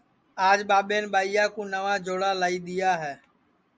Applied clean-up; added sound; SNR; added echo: none; none; none; none.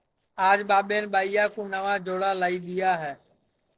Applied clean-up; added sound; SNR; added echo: neural separator model SepFormer DNS4.